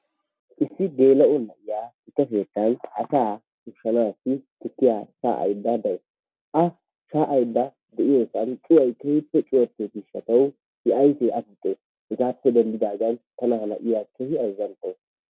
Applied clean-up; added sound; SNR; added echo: none; none; none; none.